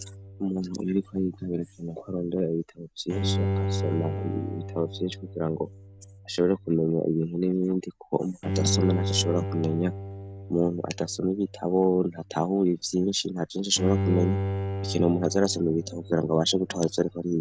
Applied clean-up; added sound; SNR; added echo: none; Bowed string instrument; 5 dB; none.